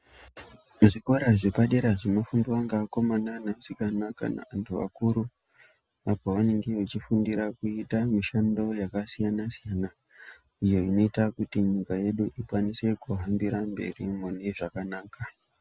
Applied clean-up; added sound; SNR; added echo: none; none; none; none.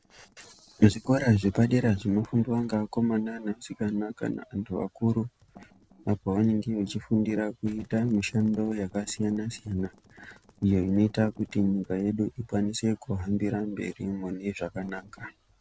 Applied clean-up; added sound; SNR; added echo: neural separator model SepFormer DNS4.